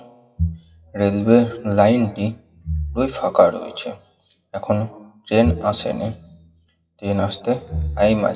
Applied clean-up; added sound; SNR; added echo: classical method WPE with log-MMSE.